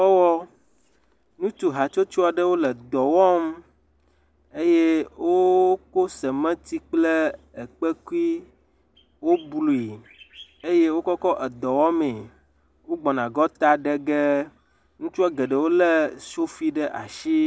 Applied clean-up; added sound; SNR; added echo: none; none; none; none.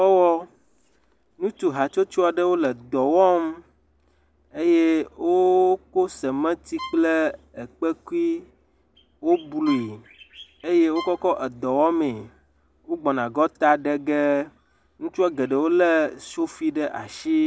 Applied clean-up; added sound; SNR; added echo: none; Bowed string instrument; 19 dB; none.